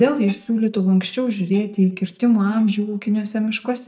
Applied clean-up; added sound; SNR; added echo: neural mask model DeepFilterNet 3.